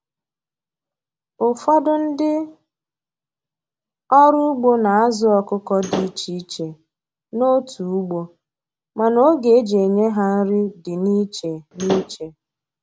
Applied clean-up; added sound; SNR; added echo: none; Slam / Wood; 6 dB; none.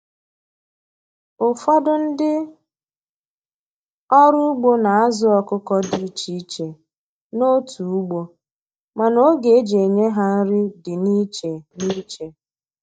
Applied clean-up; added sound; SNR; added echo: neural mask model DeepFilterNet 3.